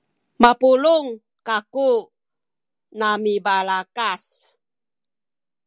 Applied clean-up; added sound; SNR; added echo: none; none; none; none.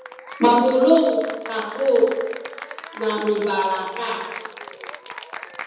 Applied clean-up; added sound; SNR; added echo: none; Applause / Cheering; 14 dB; reverberation time 1.1 s.